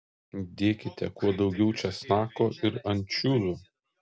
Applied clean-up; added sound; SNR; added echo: none; none; none; none.